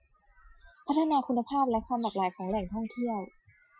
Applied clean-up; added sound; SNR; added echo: classical method Wiener filter.